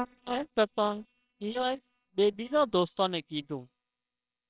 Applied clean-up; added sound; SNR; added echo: neural separator model SepFormer WHAMR!.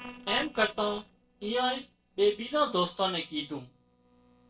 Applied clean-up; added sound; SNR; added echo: neural separator model SepFormer DNS4.